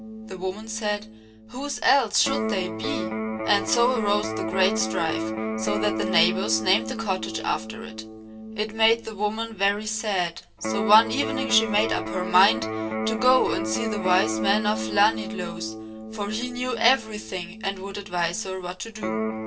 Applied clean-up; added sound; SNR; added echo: none; Electric guitar; 4 dB; reverberation time 0.2 s.